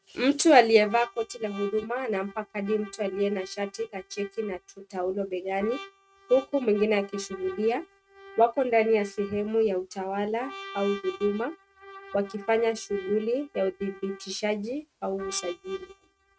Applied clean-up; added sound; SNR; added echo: neural mask model RNNoise.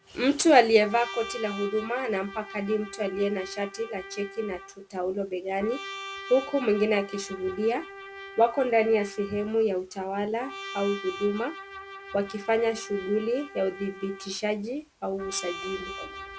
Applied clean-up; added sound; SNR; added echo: none; Trumpet; 14 dB; none.